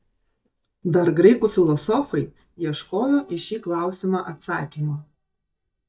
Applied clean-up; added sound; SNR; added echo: neural mask model DeepFilterNet 3.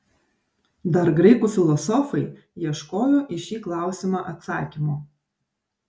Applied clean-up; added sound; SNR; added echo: none; none; none; none.